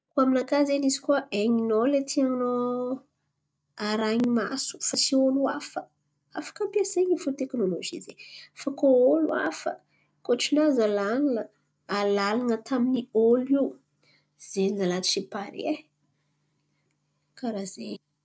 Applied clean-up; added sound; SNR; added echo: none; none; none; none.